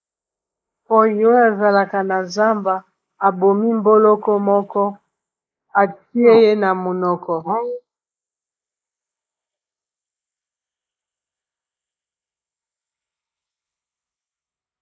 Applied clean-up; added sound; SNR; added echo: neural mask model Resemble Enhance denoiser.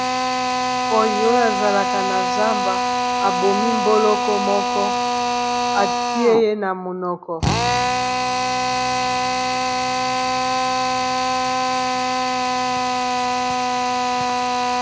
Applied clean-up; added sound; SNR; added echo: none; Drill; -4 dB; none.